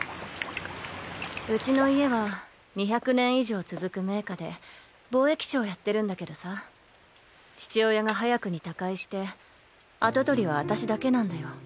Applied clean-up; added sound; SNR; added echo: none; none; none; none.